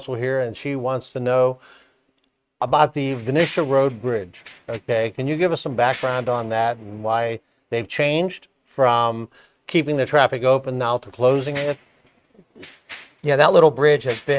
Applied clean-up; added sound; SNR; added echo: neural mask model RNNoise.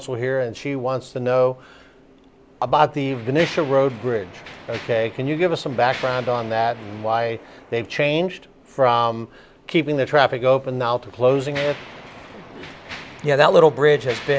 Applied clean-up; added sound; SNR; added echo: none; Mechanisms; 19 dB; none.